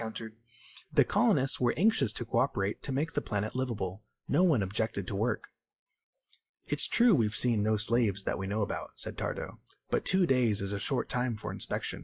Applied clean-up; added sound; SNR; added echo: classical method log-MMSE.